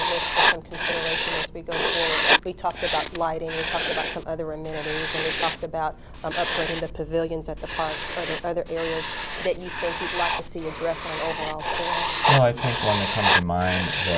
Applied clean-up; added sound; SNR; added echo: none; Writing; -3 dB; none.